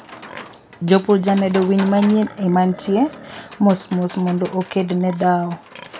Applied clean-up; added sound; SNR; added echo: none; Livestock, farm animals, working animals; 17 dB; none.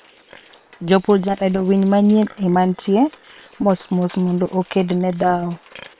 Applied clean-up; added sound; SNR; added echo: neural separator model SepFormer WHAM!.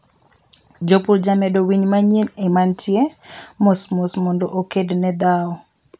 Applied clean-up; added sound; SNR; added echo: none; none; none; none.